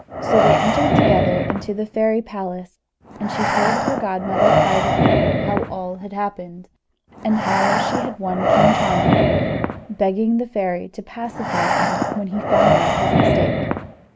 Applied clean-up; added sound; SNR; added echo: none; Breathing; -4 dB; none.